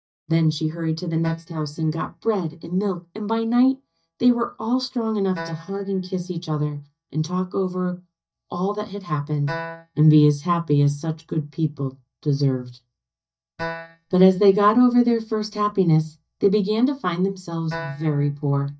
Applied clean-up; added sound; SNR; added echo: neural mask model DeepFilterNet 3.